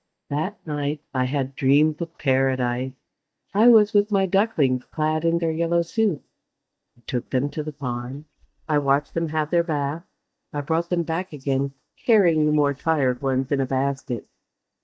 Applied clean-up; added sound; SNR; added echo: neural mask model DeepFilterNet 3.